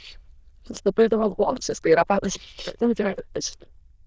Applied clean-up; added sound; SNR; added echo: neural diffusion model UNIVERSE++.